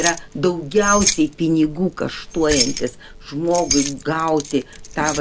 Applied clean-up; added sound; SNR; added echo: none; Keys jangling; 6 dB; none.